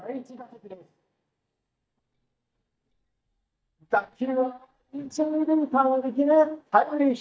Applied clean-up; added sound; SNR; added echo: neural mask model DeepFilterNet 3.